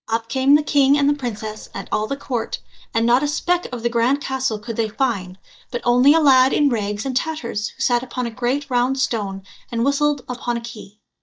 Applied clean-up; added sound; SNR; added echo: neural mask model DeepFilterNet 3.